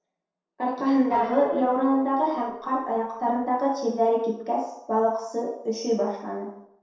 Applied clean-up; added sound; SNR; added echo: neural separator model SepFormer DNS4.